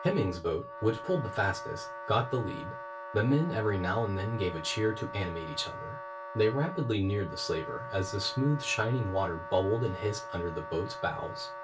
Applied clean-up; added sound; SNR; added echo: none; Wind instrument, woodwind instrument; 10 dB; reverberation time 0.2 s.